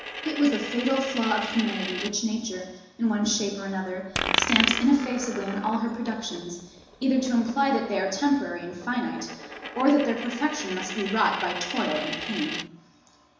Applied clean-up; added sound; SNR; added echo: none; Coin (dropping); 7 dB; reverberation time 1.0 s.